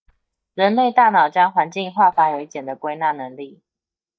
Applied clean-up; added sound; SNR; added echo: neural mask model DeepFilterNet 3.